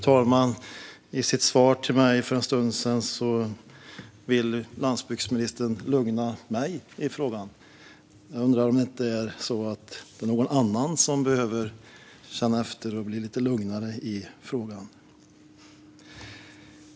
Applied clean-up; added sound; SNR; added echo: none; none; none; none.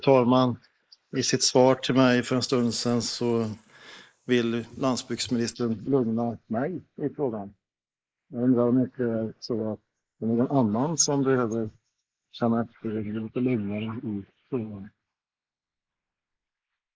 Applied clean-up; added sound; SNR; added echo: neural mask model Resemble Enhance denoiser.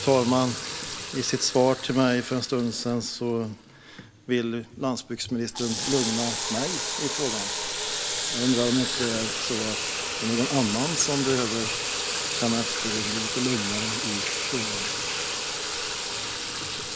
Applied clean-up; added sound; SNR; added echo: none; Sink (filling or washing) / Water tap, faucet; 2 dB; none.